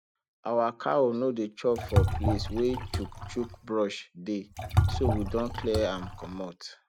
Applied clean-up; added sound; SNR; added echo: none; Liquid; 0 dB; none.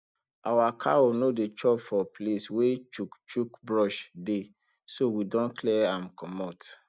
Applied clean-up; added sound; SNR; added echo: none; none; none; none.